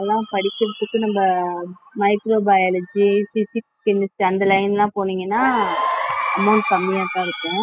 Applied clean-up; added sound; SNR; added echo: classical method spectral subtraction.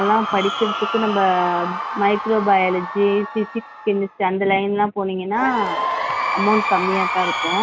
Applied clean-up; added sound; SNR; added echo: none; Crowd / Cheering; 5 dB; none.